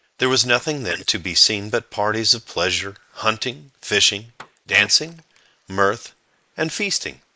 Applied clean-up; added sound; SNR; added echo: neural mask model Resemble Enhance denoiser.